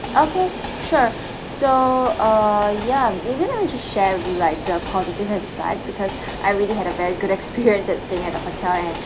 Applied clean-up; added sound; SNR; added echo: none; Train; 9 dB; none.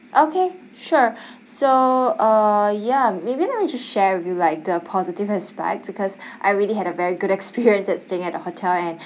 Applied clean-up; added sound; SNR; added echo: none; none; none; none.